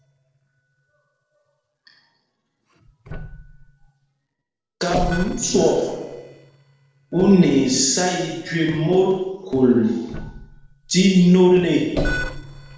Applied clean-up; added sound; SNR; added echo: neural separator model SepFormer DNS4.